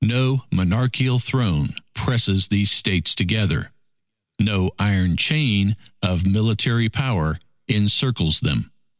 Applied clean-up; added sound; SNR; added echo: none; none; none; none.